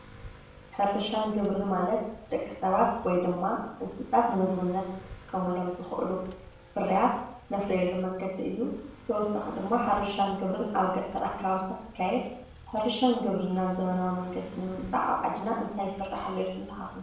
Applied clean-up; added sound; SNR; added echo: none; Motorcycle / Accelerating, revving, vroom; 20 dB; reverberation time 0.6 s.